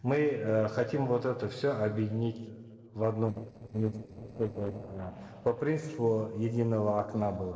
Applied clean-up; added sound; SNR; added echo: neural separator model SepFormer DNS4.